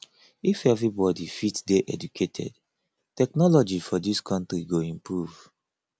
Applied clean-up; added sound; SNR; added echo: none; none; none; none.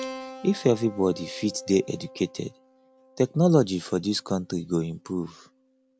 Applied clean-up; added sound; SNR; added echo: none; Keyboard (musical); 18 dB; none.